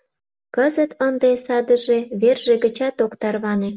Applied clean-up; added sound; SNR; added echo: none; none; none; none.